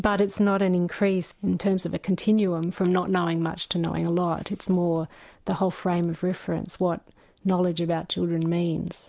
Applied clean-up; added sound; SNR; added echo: none; none; none; none.